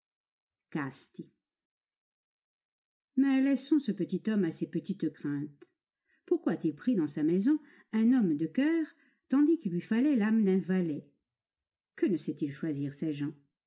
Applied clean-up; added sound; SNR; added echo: none; none; none; none.